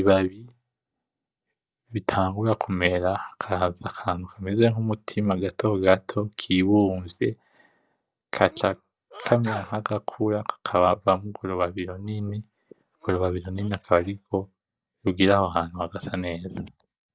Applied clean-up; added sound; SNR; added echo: neural mask model DeepFilterNet 3.